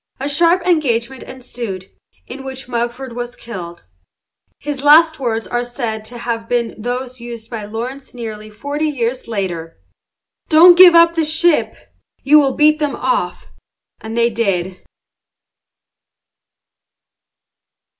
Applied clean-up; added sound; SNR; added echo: none; none; none; none.